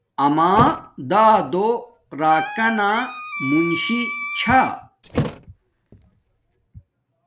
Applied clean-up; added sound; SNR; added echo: none; Wind instrument, woodwind instrument + Thump, thud; 8 dB; none.